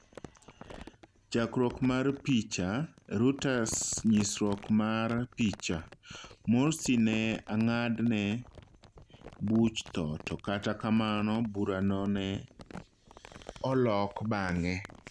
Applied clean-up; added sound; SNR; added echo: none; Crumpling, crinkling; 19 dB; none.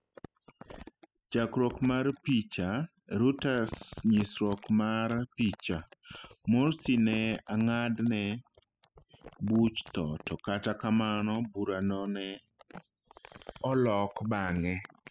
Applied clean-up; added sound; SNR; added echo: classical method spectral subtraction.